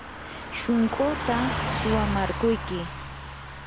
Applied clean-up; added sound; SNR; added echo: none; Car passing by / Truck; 4 dB; none.